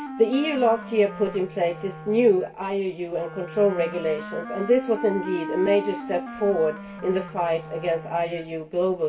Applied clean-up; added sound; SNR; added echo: none; Wind instrument, woodwind instrument; 12 dB; reverberation time 0.2 s.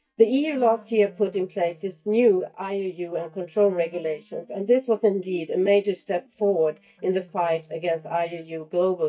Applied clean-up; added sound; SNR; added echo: neural mask model DeepFilterNet 3.